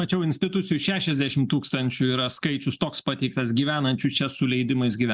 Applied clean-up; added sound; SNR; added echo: none; none; none; none.